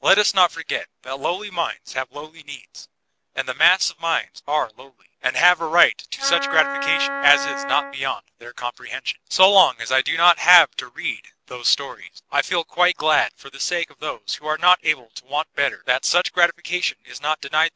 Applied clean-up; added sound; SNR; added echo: none; Wind instrument, woodwind instrument; 6 dB; none.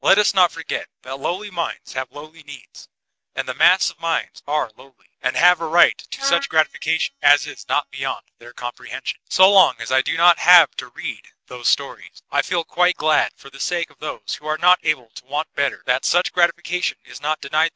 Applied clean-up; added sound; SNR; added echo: neural mask model DeepFilterNet 3.